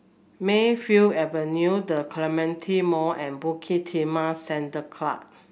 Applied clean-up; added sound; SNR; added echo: none; none; none; none.